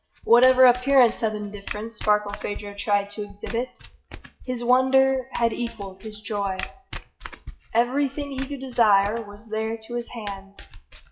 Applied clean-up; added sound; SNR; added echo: classical method WPE with log-MMSE.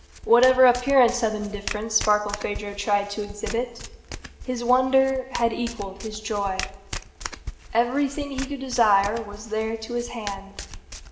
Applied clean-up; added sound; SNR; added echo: none; Domestic sounds, home sounds; 13 dB; reverberation time 0.9 s.